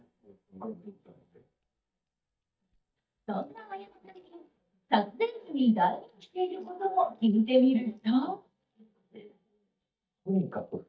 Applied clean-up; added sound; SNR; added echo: neural mask model DeepFilterNet 3.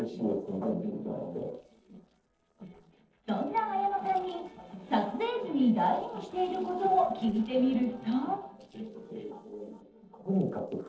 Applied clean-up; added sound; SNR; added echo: neural separator model SepFormer DNS4.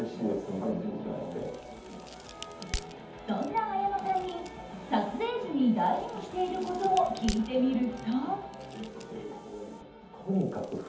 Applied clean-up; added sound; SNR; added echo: none; Crack; 16 dB; reverberation time 0.6 s.